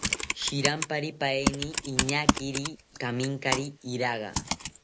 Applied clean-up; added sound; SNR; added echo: none; Computer keyboard; 0 dB; none.